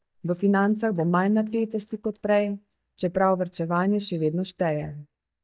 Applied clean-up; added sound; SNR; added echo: neural mask model DeepFilterNet 3.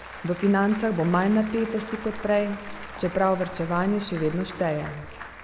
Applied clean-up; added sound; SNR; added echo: none; Applause / Crowd; 13 dB; none.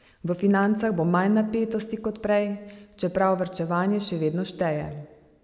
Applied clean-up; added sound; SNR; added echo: none; none; none; none.